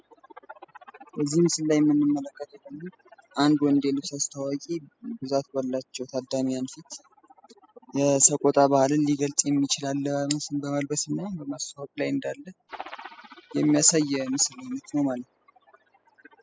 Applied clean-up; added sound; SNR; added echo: classical method spectral subtraction.